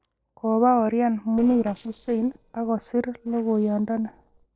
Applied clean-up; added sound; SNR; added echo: neural separator model SepFormer DNS4.